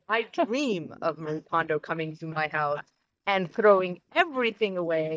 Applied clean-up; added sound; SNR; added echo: neural mask model DeepFilterNet 3.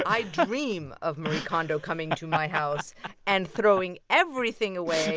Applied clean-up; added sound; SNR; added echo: none; none; none; none.